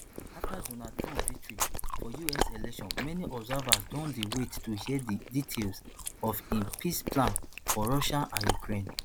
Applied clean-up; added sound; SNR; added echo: none; Chewing, mastication; 0 dB; none.